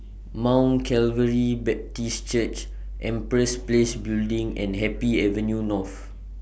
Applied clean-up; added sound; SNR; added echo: none; none; none; none.